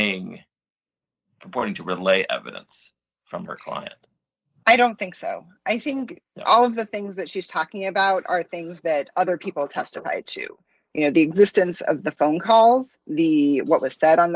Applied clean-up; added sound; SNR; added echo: neural mask model Resemble Enhance denoiser.